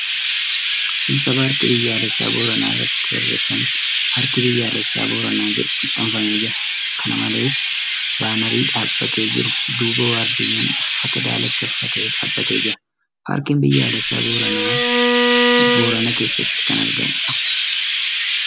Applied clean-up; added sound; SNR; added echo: none; Chirp, tweet + Bowed string instrument; -4 dB; none.